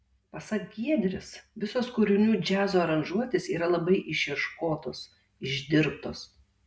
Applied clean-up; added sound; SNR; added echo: none; none; none; none.